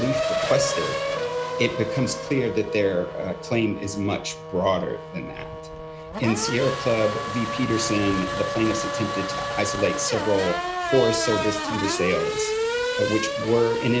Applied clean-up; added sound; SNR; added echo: none; Race car, auto racing / Accelerating, revving, vroom; 3 dB; none.